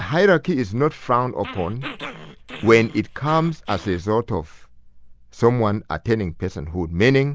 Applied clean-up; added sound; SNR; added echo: none; Growling; 16 dB; none.